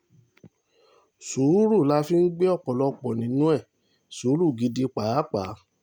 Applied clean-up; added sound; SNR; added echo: none; none; none; none.